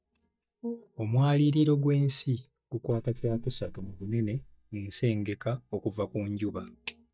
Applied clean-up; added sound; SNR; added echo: neural mask model DeepFilterNet 3.